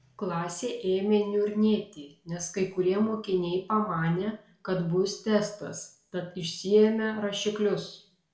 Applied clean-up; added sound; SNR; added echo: none; none; none; reverberation time 0.4 s.